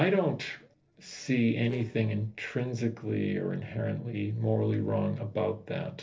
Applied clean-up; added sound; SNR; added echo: neural separator model SepFormer DNS4.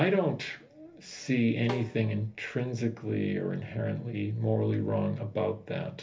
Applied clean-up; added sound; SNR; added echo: none; Snare drum; 13 dB; reverberation time 0.3 s.